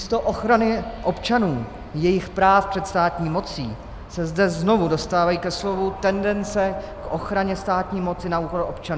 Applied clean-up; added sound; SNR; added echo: none; Aircraft; 16 dB; none.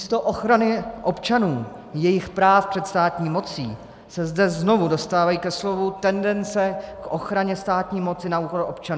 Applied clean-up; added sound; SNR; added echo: none; none; none; none.